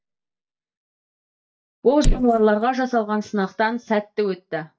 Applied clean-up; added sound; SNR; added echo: neural mask model DeepFilterNet 3.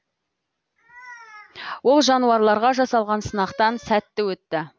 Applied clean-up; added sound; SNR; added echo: none; none; none; none.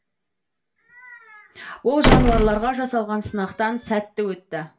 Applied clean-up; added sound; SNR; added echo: none; Slam; -3 dB; reverberation time 0.2 s.